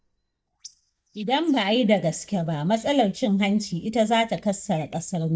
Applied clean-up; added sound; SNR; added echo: neural mask model DeepFilterNet 3.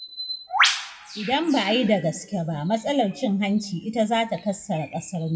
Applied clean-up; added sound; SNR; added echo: classical method WPE with log-MMSE.